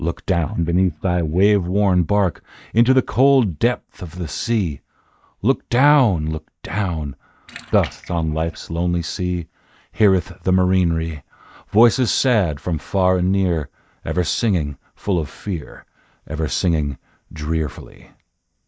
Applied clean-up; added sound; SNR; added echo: neural mask model DeepFilterNet 3.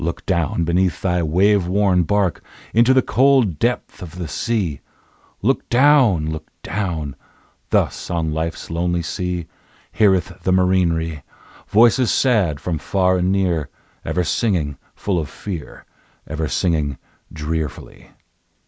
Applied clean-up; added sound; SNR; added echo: none; none; none; none.